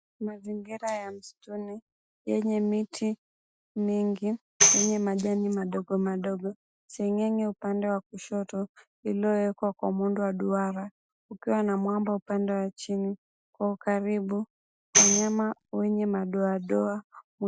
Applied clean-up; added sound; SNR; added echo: classical method Wiener filter.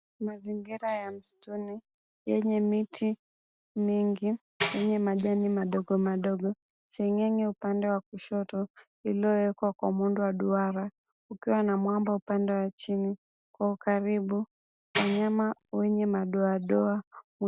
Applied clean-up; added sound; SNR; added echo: none; Tambourine; -3 dB; none.